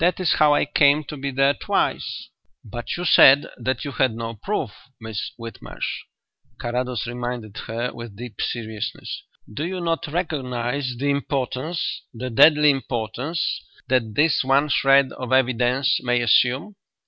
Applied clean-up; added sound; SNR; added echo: none; none; none; none.